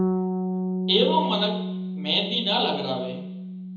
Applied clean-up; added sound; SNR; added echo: none; Bass guitar; 1 dB; reverberation time 1.1 s.